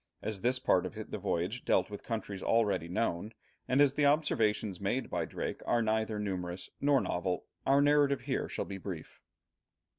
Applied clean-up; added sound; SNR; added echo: none; none; none; none.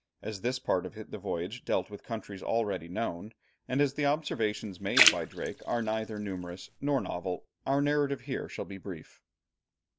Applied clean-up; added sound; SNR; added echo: none; Splash, splatter; 1 dB; none.